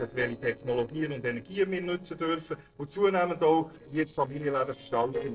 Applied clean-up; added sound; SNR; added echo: neural separator model SepFormer DNS4.